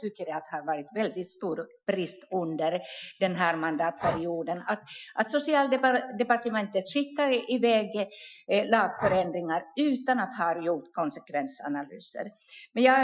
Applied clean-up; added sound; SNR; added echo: classical method Wiener filter.